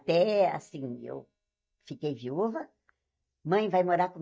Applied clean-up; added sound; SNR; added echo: neural mask model DeepFilterNet 3.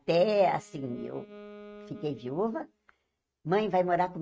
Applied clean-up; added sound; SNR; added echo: neural mask model RNNoise.